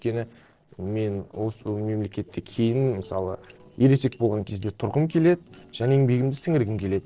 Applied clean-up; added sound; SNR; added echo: neural separator model SepFormer DNS4.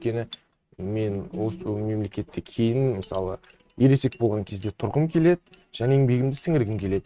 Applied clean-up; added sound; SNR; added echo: neural mask model RNNoise.